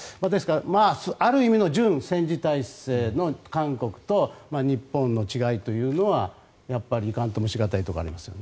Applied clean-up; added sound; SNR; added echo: none; none; none; none.